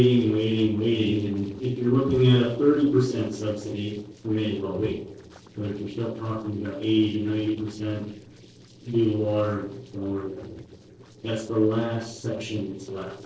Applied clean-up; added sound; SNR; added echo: neural separator model SepFormer DNS4.